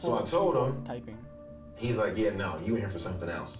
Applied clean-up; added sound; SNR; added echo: none; Typing; 10 dB; reverberation time 0.3 s.